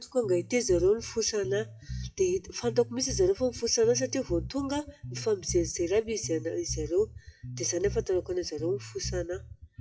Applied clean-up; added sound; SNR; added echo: classical method WPE with log-MMSE.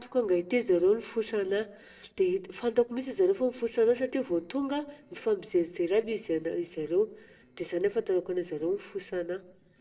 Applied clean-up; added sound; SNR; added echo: neural separator model SepFormer DNS4.